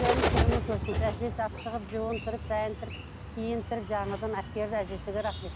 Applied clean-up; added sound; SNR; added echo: none; Bird; 0 dB; none.